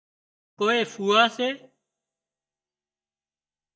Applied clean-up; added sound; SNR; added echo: neural mask model DeepFilterNet 3.